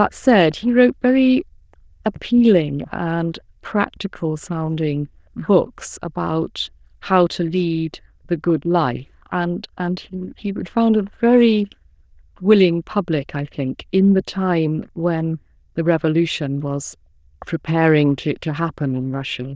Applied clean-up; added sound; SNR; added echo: neural diffusion model UNIVERSE++.